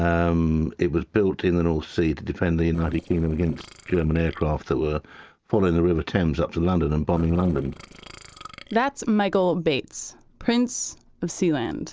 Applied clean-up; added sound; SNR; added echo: neural separator model SepFormer DNS4.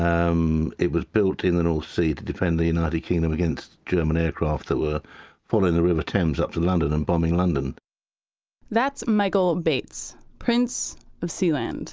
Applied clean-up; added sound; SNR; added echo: none; none; none; none.